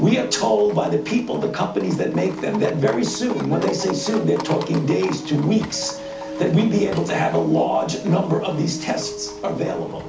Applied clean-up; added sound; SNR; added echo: none; Livestock, farm animals, working animals; 17 dB; reverberation time 0.4 s.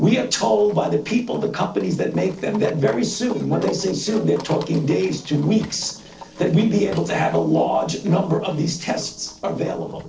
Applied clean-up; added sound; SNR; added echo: neural separator model SepFormer DNS4.